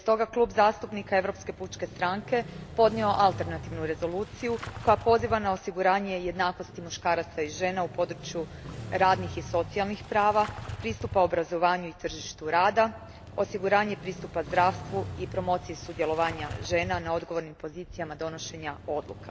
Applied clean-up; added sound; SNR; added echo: none; Engine starting / Motorcycle; 13 dB; none.